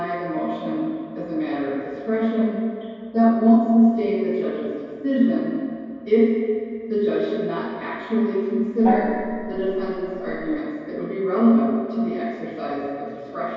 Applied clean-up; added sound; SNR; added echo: none; Gong; 7 dB; reverberation time 2.2 s.